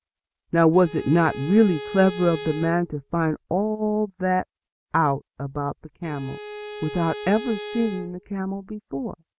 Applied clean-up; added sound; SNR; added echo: none; Bowed string instrument; 12 dB; none.